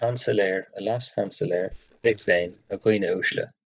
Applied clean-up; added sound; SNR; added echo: neural mask model DeepFilterNet 3.